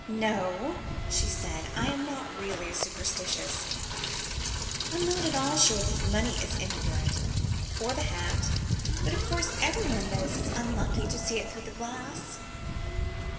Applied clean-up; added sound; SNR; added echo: none; Rain; -2 dB; reverberation time 2.4 s.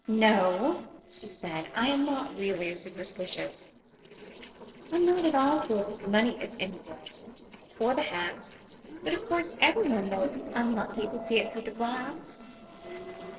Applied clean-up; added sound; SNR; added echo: neural separator model SepFormer DNS4.